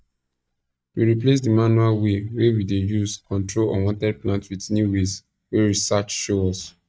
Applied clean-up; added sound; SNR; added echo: neural mask model DeepFilterNet 3.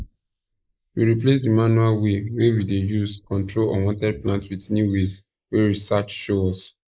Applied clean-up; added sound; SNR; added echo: neural mask model Resemble Enhance denoiser.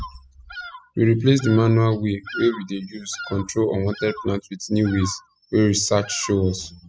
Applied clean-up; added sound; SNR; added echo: classical method spectral subtraction.